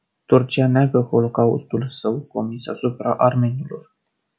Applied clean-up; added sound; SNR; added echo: none; none; none; none.